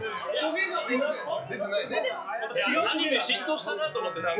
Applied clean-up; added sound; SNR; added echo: classical method log-MMSE.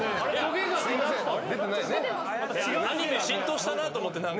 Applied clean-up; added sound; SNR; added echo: none; none; none; none.